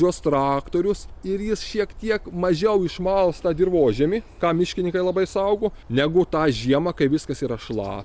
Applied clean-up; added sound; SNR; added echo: none; none; none; none.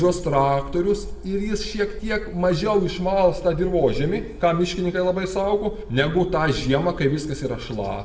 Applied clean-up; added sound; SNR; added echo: none; none; none; reverberation time 0.6 s.